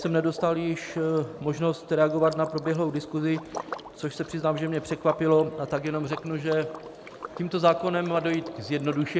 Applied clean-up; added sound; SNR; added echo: none; Liquid; 17 dB; none.